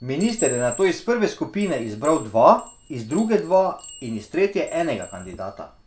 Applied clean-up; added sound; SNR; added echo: none; Chime; 14 dB; none.